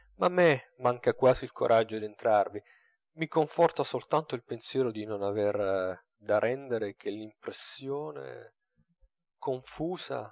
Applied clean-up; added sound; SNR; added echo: none; none; none; none.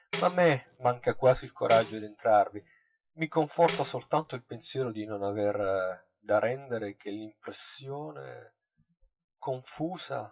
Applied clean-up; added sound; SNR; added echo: classical method WPE with log-MMSE.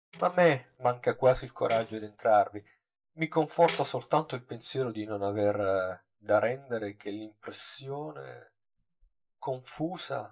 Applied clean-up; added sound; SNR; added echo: neural mask model DeepFilterNet 3.